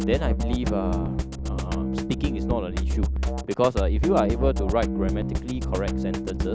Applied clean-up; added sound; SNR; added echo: none; Drum kit; -2 dB; none.